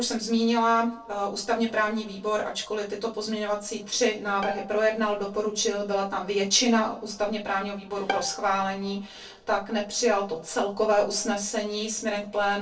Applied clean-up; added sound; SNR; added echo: neural separator model SepFormer DNS4.